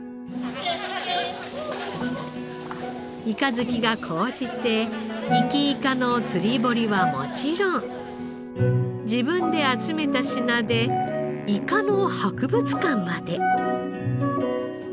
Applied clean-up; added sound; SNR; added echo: none; Wind instrument, woodwind instrument; 11 dB; none.